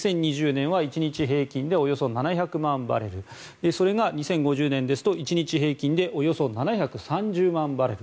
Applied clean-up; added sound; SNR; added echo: none; none; none; none.